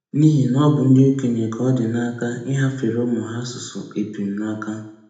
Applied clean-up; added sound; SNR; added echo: none; none; none; reverberation time 0.8 s.